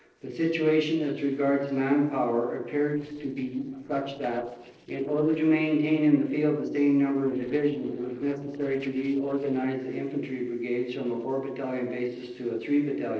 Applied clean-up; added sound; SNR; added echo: neural separator model SepFormer DNS4.